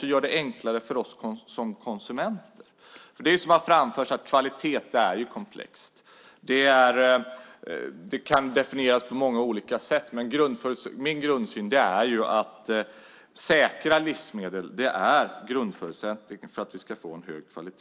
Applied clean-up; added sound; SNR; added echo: none; none; none; none.